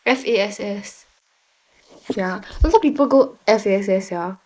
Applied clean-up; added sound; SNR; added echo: neural mask model Resemble Enhance denoiser.